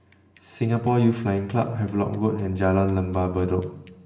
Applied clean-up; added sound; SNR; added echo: none; Bicycle; 19 dB; reverberation time 1.3 s.